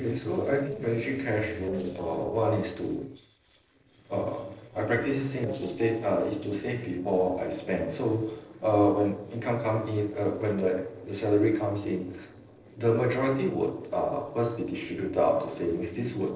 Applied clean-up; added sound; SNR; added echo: neural separator model SepFormer DNS4.